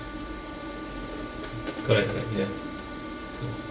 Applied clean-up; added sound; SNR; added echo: none; Wind instrument, woodwind instrument; 13 dB; reverberation time 0.6 s.